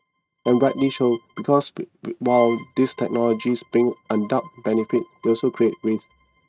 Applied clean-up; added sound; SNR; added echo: neural mask model RNNoise.